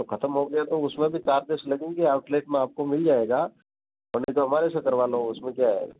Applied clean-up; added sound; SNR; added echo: none; none; none; none.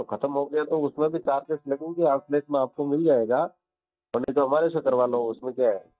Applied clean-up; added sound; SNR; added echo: neural mask model DeepFilterNet 3.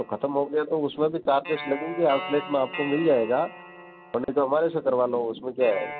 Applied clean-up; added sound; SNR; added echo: none; Guitar; 14 dB; none.